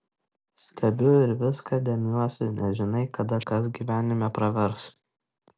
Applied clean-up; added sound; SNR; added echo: none; none; none; none.